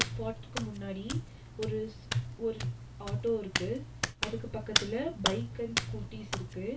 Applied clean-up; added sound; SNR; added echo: none; Hands; -1 dB; reverberation time 0.2 s.